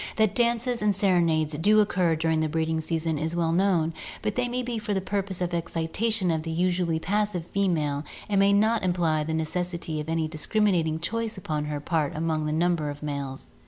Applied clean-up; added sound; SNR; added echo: none; none; none; none.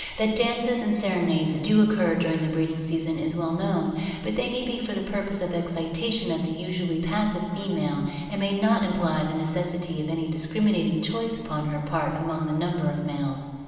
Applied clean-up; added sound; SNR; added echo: none; none; none; reverberation time 1.6 s.